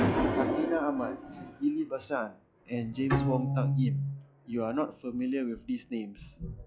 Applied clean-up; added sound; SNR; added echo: classical method log-MMSE.